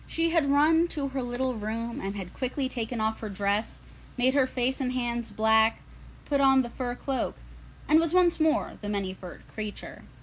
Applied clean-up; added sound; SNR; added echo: none; none; none; none.